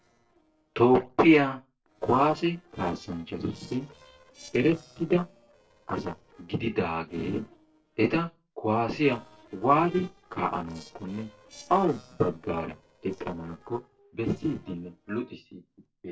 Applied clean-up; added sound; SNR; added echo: neural separator model SepFormer DNS4.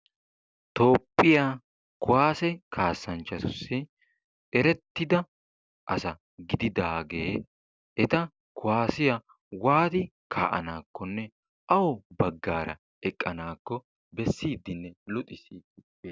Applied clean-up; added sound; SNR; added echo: none; none; none; none.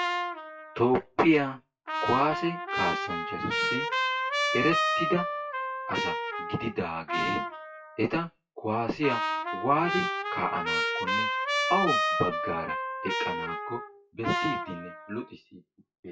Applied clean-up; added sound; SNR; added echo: classical method WPE with log-MMSE.